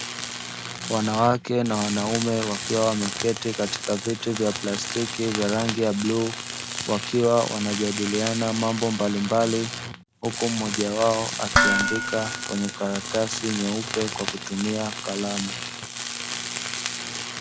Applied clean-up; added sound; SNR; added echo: none; Dishes, pots, and pans + Tools; 4 dB; none.